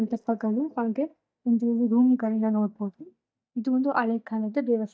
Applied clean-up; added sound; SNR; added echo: neural mask model DeepFilterNet 3.